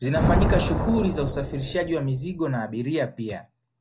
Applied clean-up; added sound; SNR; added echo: none; Thunder; 1 dB; none.